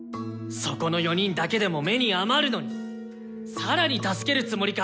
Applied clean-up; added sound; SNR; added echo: none; none; none; none.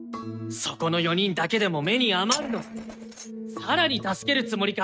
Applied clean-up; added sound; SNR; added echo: neural mask model RNNoise.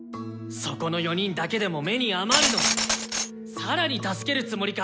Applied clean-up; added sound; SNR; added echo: none; Glass; -1 dB; none.